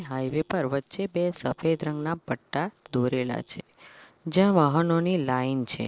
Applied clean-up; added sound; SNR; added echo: neural separator model SepFormer DNS4.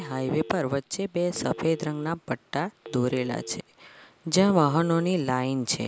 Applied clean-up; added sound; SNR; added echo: none; Telephone; 19 dB; none.